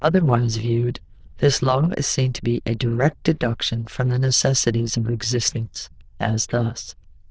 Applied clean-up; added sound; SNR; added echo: neural diffusion model UNIVERSE++.